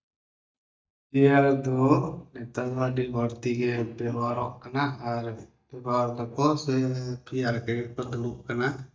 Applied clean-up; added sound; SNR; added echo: neural mask model DeepFilterNet 3.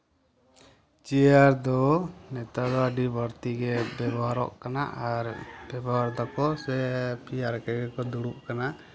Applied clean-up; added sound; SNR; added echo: none; none; none; none.